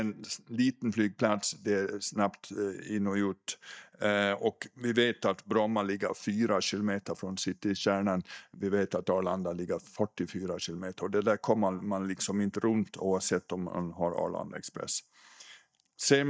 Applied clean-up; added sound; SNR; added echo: neural mask model DeepFilterNet 3.